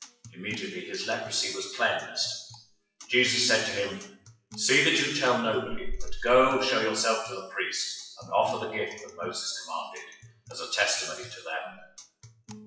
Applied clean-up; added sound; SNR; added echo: classical method WPE with log-MMSE.